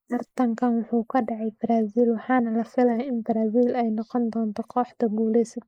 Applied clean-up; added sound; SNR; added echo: neural mask model Resemble Enhance denoiser.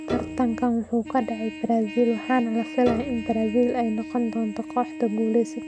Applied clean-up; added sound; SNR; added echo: none; Trumpet + Piano; 10 dB; none.